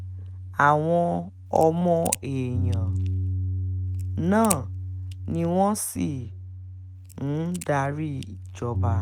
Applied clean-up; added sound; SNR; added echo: neural mask model RNNoise.